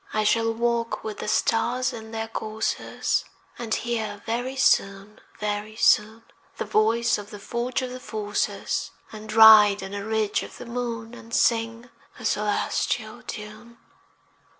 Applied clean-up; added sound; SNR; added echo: none; none; none; none.